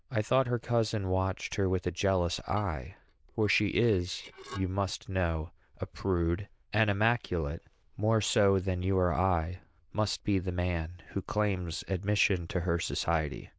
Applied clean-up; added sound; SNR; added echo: neural diffusion model UNIVERSE++.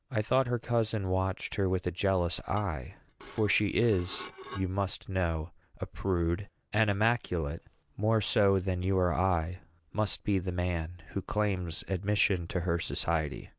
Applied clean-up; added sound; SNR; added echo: none; Dishes, pots, and pans / Glass; 18 dB; none.